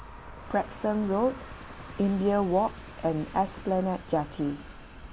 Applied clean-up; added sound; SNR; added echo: none; Train; 15 dB; none.